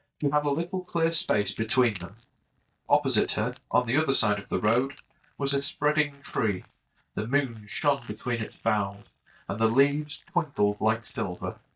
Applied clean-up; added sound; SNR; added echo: neural mask model DeepFilterNet 3.